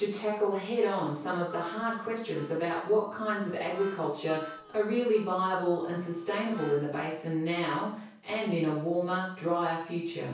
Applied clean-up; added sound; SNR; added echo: none; Harmonica; 18 dB; reverberation time 0.6 s.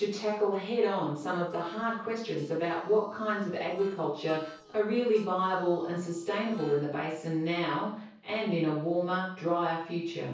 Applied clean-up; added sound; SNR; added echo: neural separator model SepFormer DNS4.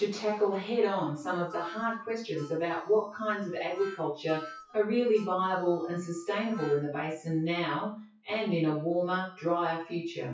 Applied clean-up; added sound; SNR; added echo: classical method WPE with log-MMSE.